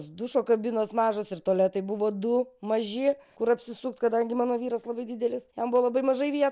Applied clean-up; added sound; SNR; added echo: none; none; none; none.